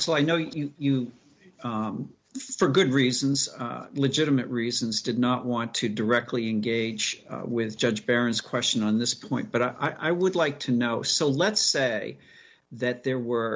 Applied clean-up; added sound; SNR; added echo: none; none; none; none.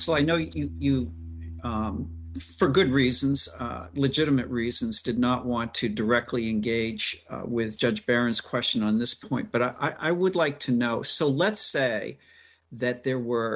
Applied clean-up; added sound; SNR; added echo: neural mask model RNNoise.